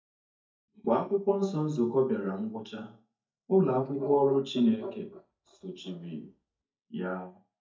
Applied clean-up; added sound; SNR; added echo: neural mask model DeepFilterNet 3.